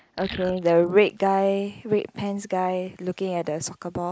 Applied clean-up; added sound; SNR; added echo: neural mask model Resemble Enhance denoiser.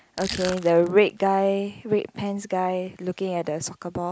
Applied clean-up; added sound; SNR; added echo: none; Crushing; 13 dB; none.